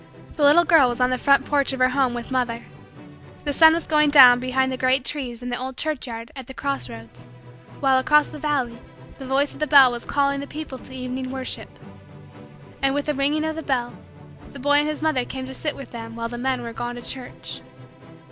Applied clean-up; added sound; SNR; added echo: none; Musical instrument; 18 dB; none.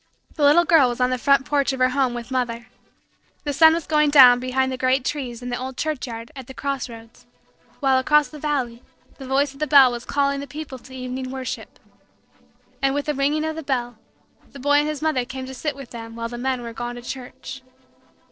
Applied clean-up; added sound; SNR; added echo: neural separator model SepFormer DNS4.